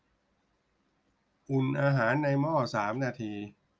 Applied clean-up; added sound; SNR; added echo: none; none; none; none.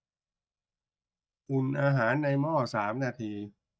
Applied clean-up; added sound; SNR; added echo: neural mask model DeepFilterNet 3.